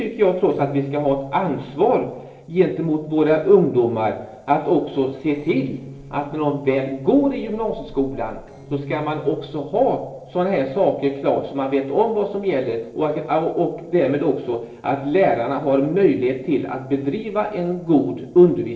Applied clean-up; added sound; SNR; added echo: neural separator model SepFormer DNS4.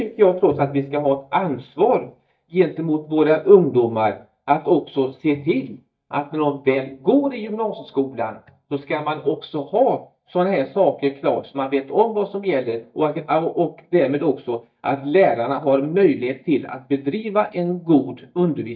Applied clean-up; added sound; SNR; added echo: neural mask model DeepFilterNet 3.